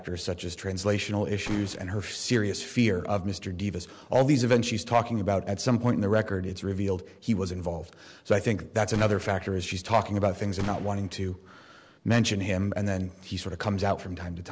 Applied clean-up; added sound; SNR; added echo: none; Gunshot, gunfire; 16 dB; none.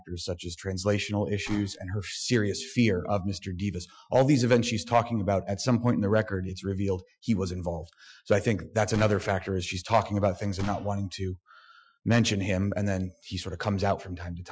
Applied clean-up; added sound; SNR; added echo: classical method Wiener filter.